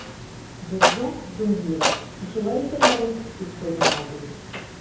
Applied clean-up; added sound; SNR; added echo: none; Clock; -3 dB; reverberation time 2.1 s.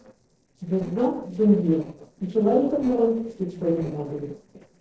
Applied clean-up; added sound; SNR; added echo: neural separator model SepFormer DNS4.